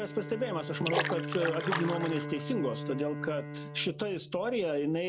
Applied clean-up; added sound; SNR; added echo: none; Splash, splatter + Bowed string instrument; 5 dB; none.